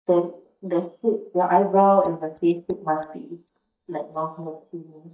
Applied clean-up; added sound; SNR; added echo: neural mask model DeepFilterNet 3.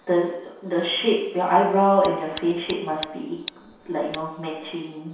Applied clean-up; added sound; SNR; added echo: none; Tick; 17 dB; reverberation time 0.7 s.